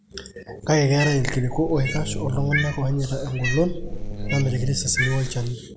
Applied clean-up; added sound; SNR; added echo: none; Buzz + Cat; 4 dB; none.